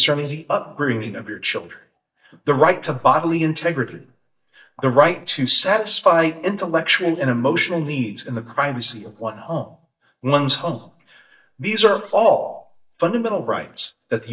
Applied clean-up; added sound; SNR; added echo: neural mask model DeepFilterNet 3.